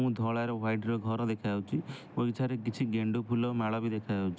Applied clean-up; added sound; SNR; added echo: none; none; none; none.